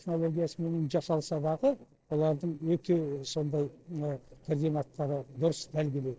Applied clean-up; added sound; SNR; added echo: neural separator model SepFormer DNS4.